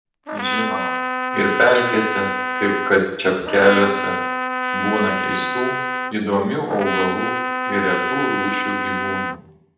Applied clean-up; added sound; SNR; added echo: none; Trumpet; 2 dB; reverberation time 0.8 s.